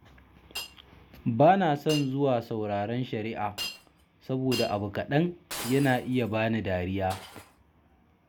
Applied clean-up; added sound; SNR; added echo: none; Shatter; 15 dB; none.